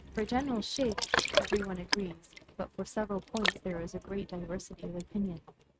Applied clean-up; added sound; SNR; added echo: neural mask model RNNoise.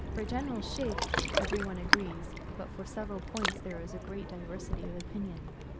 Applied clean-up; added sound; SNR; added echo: none; Ocean; -4 dB; none.